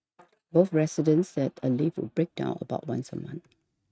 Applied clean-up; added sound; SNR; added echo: neural mask model RNNoise.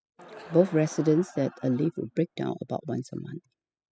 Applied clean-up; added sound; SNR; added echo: classical method spectral subtraction.